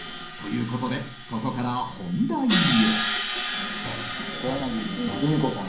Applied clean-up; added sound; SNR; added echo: none; Crash cymbal; 3 dB; reverberation time 0.6 s.